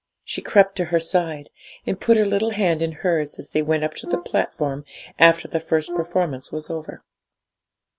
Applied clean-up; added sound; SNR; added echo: none; Brass instrument; 12 dB; none.